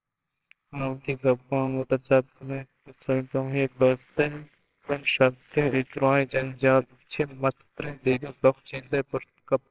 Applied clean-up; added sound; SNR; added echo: neural separator model SepFormer WHAMR!.